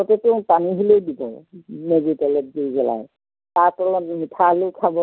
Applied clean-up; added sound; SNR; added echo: none; none; none; none.